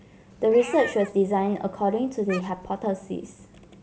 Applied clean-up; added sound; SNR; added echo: none; Meow; 15 dB; none.